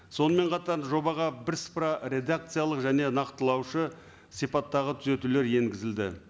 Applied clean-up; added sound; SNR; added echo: none; none; none; none.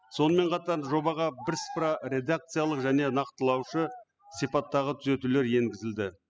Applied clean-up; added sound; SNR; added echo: classical method spectral subtraction.